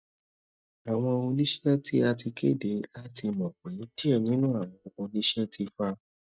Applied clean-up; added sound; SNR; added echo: neural mask model DeepFilterNet 3.